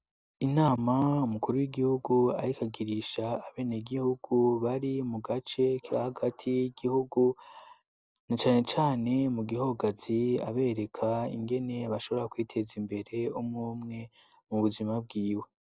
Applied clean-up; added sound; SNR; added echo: none; none; none; none.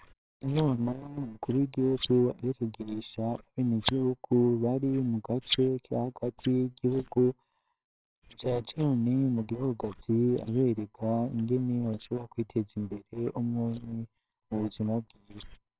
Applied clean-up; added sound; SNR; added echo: neural separator model SepFormer WHAMR!.